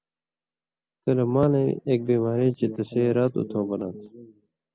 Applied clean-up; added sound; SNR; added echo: none; none; none; none.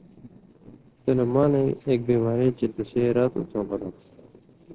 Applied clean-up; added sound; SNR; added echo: neural separator model SepFormer DNS4.